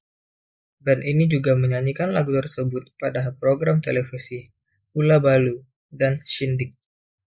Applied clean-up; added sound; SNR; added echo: neural mask model Resemble Enhance denoiser.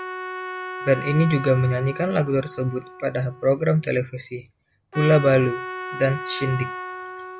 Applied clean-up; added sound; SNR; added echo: none; Trumpet; 11 dB; none.